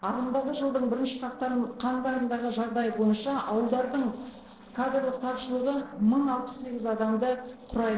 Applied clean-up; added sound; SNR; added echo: neural separator model SepFormer DNS4.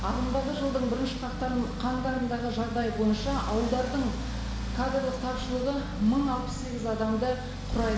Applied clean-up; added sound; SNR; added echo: none; Accelerating, revving, vroom; 5 dB; reverberation time 1.3 s.